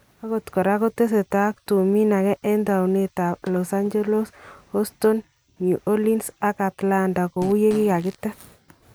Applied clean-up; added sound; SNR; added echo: none; Fart; 17 dB; none.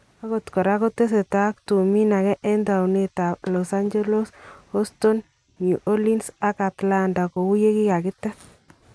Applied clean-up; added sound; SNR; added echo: none; none; none; none.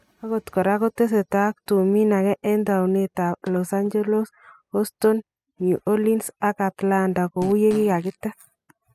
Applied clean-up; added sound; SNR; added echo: classical method spectral subtraction.